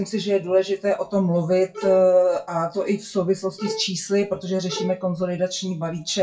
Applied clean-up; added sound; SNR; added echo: classical method WPE with log-MMSE.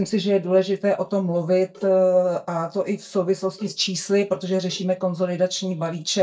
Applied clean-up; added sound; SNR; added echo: neural mask model DeepFilterNet 3.